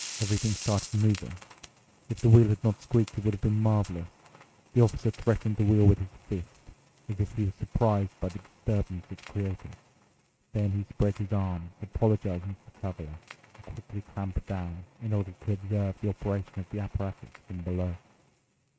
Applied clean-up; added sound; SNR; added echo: neural mask model RNNoise.